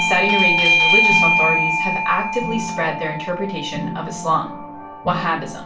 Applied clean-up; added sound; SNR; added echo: none; Bell / Doorbell; -3 dB; reverberation time 0.3 s.